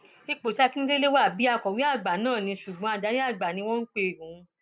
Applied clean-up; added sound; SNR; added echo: none; none; none; none.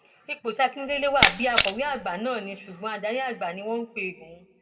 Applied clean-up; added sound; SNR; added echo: none; Camera; -2 dB; reverberation time 0.8 s.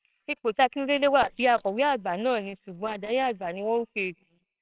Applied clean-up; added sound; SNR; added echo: neural separator model SepFormer WHAMR!.